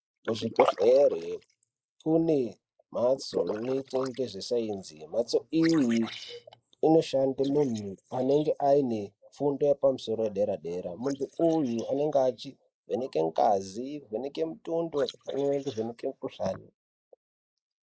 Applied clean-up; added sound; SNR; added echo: neural mask model Resemble Enhance denoiser.